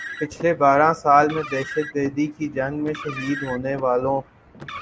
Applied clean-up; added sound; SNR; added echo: none; Car; 15 dB; none.